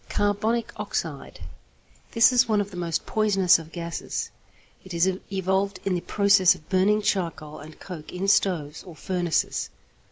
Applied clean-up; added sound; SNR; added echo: none; none; none; none.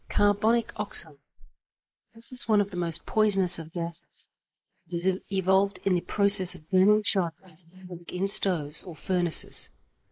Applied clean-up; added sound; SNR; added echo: neural mask model Resemble Enhance denoiser.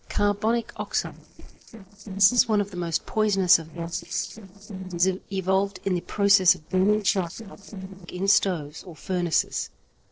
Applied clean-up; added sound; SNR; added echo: neural separator model SepFormer DNS4.